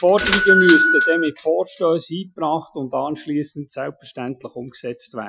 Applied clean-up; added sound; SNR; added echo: classical method Wiener filter.